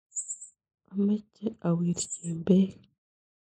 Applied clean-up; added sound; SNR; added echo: neural mask model Resemble Enhance denoiser.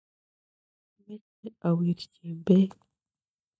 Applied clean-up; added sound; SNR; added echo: neural mask model DeepFilterNet 3.